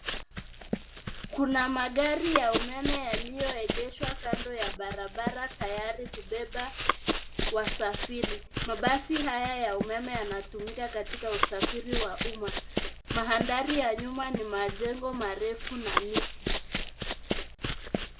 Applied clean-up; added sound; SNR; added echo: none; Run; 1 dB; reverberation time 0.3 s.